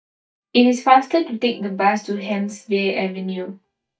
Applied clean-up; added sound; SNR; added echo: neural mask model DeepFilterNet 3.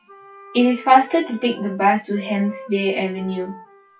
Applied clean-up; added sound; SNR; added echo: classical method WPE with log-MMSE.